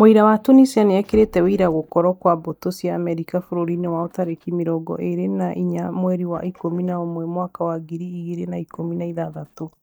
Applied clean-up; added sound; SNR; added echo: neural mask model DeepFilterNet 3.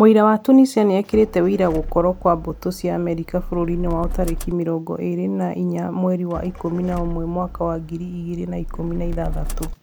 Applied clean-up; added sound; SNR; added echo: none; Motor vehicle (road); 9 dB; none.